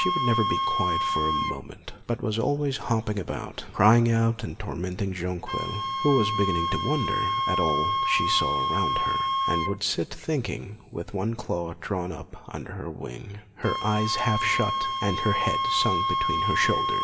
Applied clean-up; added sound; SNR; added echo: none; Wind instrument, woodwind instrument; 1 dB; reverberation time 1.9 s.